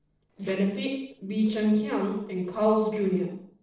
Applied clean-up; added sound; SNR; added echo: neural separator model SepFormer DNS4.